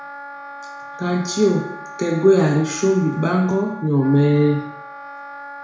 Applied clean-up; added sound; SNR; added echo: none; Wind instrument, woodwind instrument; 15 dB; reverberation time 0.6 s.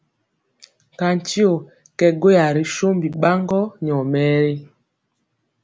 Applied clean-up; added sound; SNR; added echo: none; none; none; none.